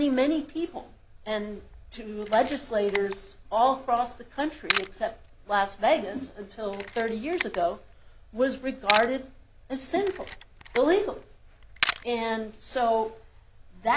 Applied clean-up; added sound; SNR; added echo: none; Camera; 6 dB; none.